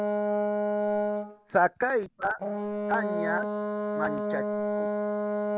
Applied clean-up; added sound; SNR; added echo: none; Brass instrument; -3 dB; none.